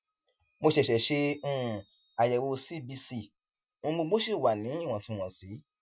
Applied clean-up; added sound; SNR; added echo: classical method Wiener filter.